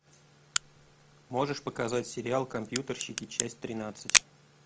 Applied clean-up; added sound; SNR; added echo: none; Crack; -1 dB; none.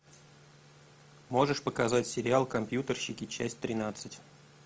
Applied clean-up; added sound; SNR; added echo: none; none; none; none.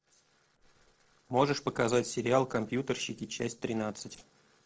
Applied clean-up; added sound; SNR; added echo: neural separator model SepFormer DNS4.